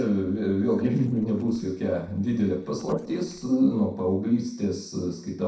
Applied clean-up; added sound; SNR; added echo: neural separator model SepFormer DNS4.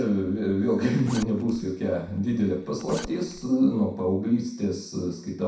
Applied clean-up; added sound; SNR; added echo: none; Zipper (clothing); 18 dB; reverberation time 0.6 s.